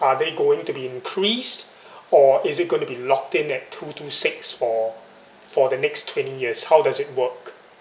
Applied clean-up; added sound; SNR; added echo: none; none; none; none.